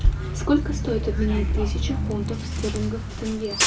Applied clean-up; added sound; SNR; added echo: none; Bus; 0 dB; reverberation time 0.2 s.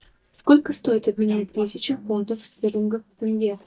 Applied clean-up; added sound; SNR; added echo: neural mask model DeepFilterNet 3.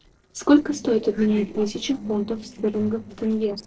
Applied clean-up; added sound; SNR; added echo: neural separator model SepFormer DNS4.